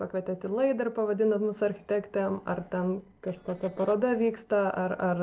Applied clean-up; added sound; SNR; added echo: neural separator model SepFormer DNS4.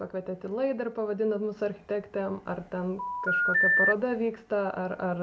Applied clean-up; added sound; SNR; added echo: none; Telephone; -3 dB; none.